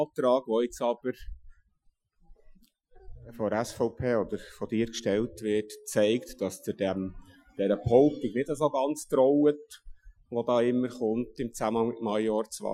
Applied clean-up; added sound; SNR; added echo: classical method Wiener filter.